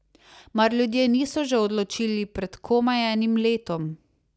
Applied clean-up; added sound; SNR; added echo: none; none; none; none.